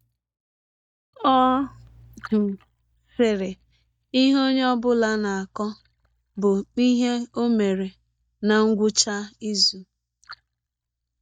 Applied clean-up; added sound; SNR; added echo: neural mask model DeepFilterNet 3.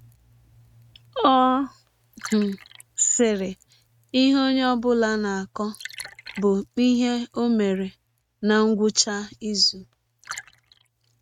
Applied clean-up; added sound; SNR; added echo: neural mask model RNNoise.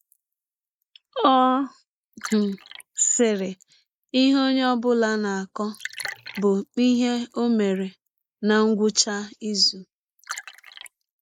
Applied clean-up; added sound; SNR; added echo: neural mask model Resemble Enhance denoiser.